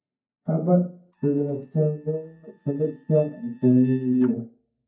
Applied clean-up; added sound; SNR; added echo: neural mask model DeepFilterNet 3.